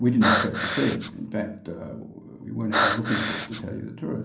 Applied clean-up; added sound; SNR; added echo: none; Breathing; -1 dB; reverberation time 0.6 s.